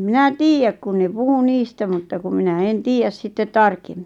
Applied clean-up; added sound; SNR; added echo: none; none; none; none.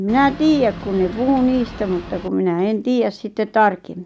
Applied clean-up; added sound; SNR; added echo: none; Boat, Water vehicle; 14 dB; none.